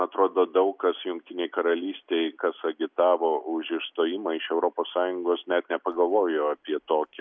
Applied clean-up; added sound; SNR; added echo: none; none; none; none.